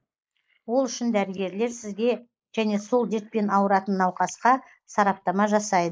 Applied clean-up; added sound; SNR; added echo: neural mask model Resemble Enhance denoiser.